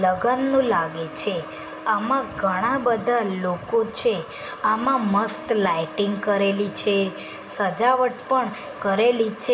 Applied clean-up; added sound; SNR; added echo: none; Wind instrument, woodwind instrument; 19 dB; reverberation time 1.1 s.